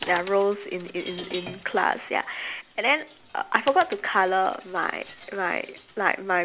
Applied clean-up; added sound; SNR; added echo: none; Coin (dropping) + Chink, clink; 17 dB; none.